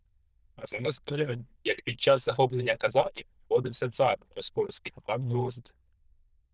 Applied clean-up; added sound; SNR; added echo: neural diffusion model UNIVERSE++.